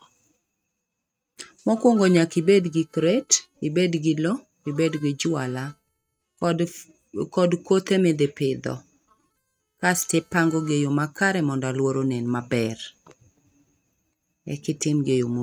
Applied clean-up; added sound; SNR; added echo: neural mask model RNNoise.